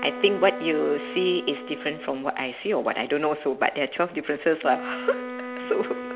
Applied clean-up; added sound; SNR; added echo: none; Wind instrument, woodwind instrument; 12 dB; none.